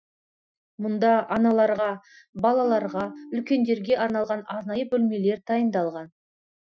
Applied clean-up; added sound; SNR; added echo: classical method Wiener filter.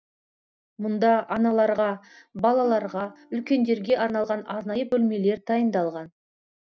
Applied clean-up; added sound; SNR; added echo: neural mask model DeepFilterNet 3.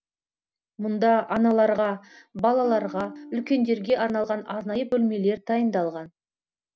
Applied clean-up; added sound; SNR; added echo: none; Electric guitar / Strum; 17 dB; none.